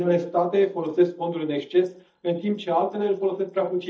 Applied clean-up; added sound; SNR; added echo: neural mask model DeepFilterNet 3.